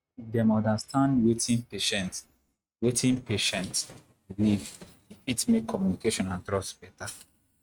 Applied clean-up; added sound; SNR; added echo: neural mask model RNNoise.